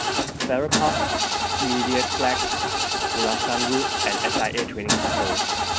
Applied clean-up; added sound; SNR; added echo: none; Engine starting / Car; -4 dB; none.